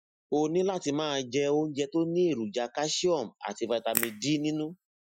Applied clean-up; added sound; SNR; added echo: classical method Wiener filter.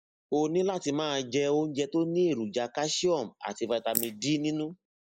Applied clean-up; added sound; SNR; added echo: neural mask model Resemble Enhance denoiser.